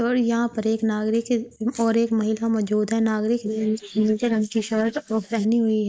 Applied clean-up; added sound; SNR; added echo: neural mask model Resemble Enhance denoiser.